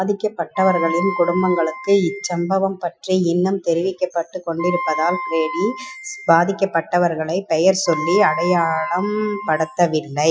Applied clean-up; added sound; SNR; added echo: classical method Wiener filter.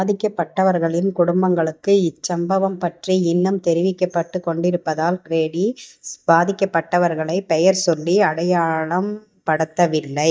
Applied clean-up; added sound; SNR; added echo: neural mask model DeepFilterNet 3.